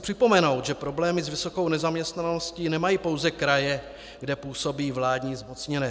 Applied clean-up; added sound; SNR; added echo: none; none; none; none.